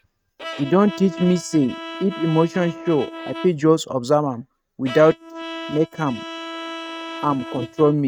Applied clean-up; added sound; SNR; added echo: neural mask model RNNoise.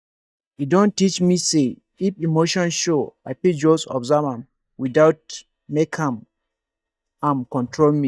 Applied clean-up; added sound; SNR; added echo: neural mask model DeepFilterNet 3.